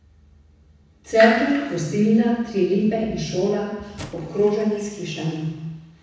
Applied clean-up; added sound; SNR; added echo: none; Squeak / Wood; 19 dB; reverberation time 1.1 s.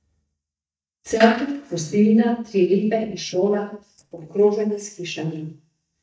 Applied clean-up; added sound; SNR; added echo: neural mask model DeepFilterNet 3.